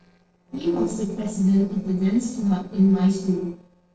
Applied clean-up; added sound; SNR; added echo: neural separator model SepFormer DNS4.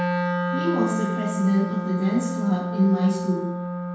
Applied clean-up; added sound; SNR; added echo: none; Wind instrument, woodwind instrument; 2 dB; reverberation time 0.6 s.